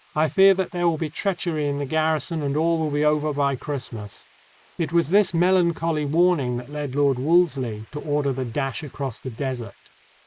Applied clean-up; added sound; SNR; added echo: neural mask model Resemble Enhance denoiser.